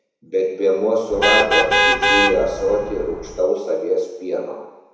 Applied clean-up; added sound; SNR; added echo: none; Vehicle horn, car horn, honking; -2 dB; reverberation time 1.0 s.